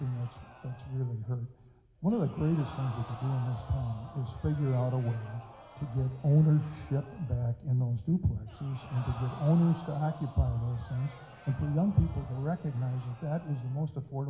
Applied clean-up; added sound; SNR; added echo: none; Crowd; 20 dB; reverberation time 1.1 s.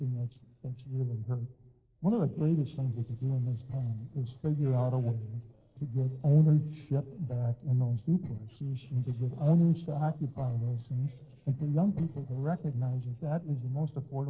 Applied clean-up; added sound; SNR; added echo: neural separator model SepFormer DNS4.